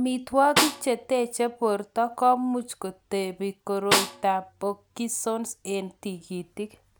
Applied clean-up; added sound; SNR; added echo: none; Snare drum; 1 dB; none.